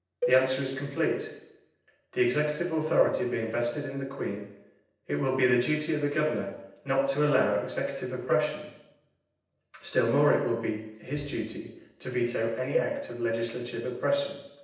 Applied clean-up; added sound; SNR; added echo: neural separator model SepFormer DNS4.